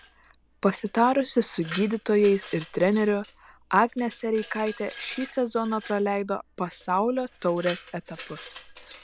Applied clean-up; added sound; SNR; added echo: none; Glass; 19 dB; none.